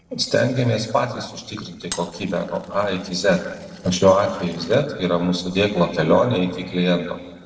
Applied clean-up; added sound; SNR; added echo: neural separator model SepFormer DNS4.